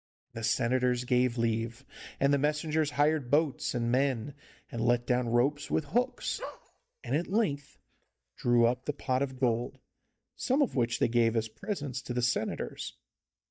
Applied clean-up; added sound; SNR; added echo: neural mask model DeepFilterNet 3.